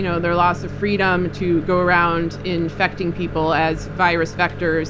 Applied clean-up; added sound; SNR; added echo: none; Microwave oven; 10 dB; none.